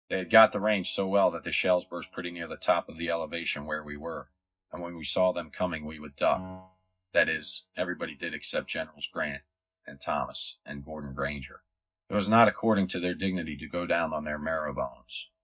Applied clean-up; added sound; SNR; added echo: neural mask model DeepFilterNet 3.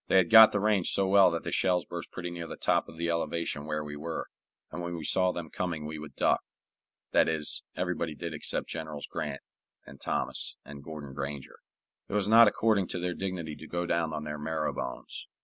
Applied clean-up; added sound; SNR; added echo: none; none; none; none.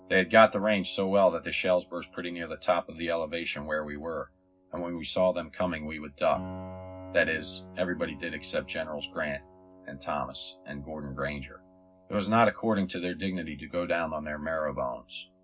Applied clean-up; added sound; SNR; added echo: none; Piano; 20 dB; reverberation time 0.4 s.